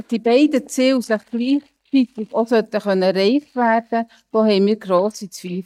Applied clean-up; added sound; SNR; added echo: neural mask model DeepFilterNet 3.